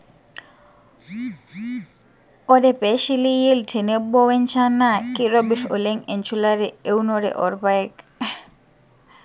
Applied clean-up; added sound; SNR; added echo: none; none; none; none.